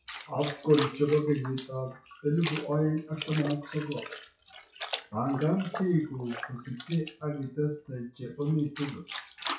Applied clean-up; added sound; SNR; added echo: classical method WPE with log-MMSE.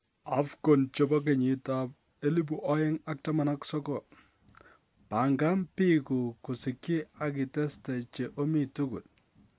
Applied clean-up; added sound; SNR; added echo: none; none; none; none.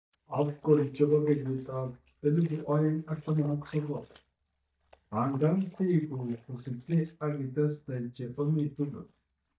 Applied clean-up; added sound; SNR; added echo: neural mask model DeepFilterNet 3.